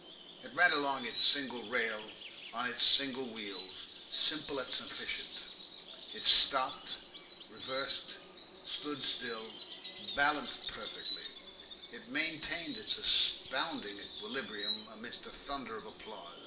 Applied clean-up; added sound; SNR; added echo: none; Insect; -4 dB; reverberation time 0.6 s.